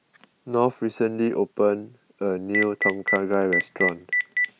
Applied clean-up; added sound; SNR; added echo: none; Telephone; 1 dB; none.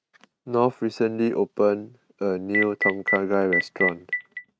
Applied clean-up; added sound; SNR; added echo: neural mask model RNNoise.